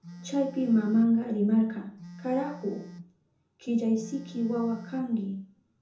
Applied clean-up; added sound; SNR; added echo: none; Telephone; 18 dB; reverberation time 0.5 s.